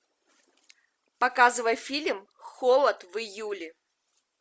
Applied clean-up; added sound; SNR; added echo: none; none; none; none.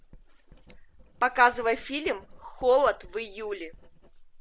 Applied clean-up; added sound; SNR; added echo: none; Writing; 20 dB; none.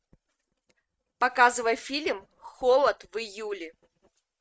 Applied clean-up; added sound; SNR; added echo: neural mask model RNNoise.